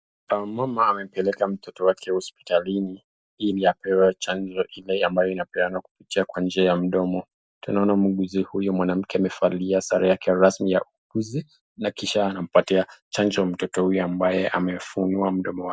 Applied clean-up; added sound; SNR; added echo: none; none; none; none.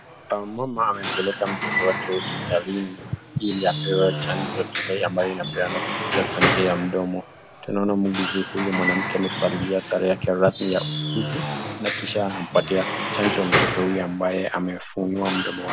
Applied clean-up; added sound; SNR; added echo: none; Squeak / Wood; 2 dB; none.